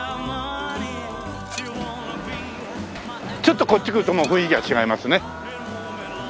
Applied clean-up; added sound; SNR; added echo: none; Dishes, pots, and pans + Hammer; 18 dB; none.